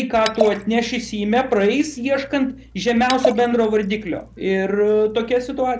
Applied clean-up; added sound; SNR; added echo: none; Liquid; 11 dB; none.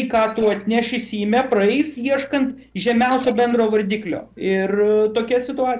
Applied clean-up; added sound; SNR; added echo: neural separator model SepFormer DNS4.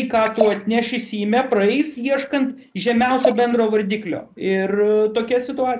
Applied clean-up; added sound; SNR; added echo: neural mask model Resemble Enhance denoiser.